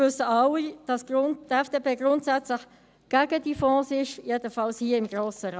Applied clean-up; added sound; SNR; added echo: none; none; none; none.